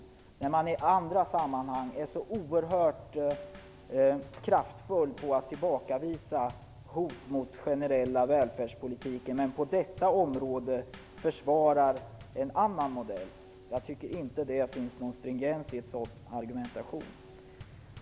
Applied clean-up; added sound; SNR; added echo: none; Bass drum / Snare drum / Drum kit; 20 dB; none.